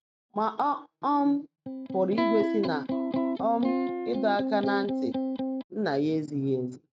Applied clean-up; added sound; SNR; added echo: neural mask model RNNoise.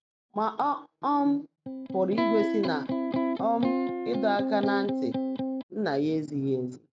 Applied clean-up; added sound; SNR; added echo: none; Electric guitar; 0 dB; none.